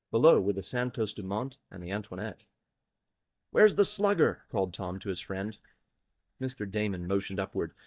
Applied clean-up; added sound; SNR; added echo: neural mask model DeepFilterNet 3.